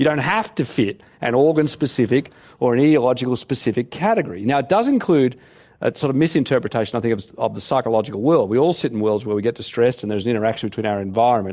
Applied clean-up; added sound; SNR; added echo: neural mask model Resemble Enhance denoiser.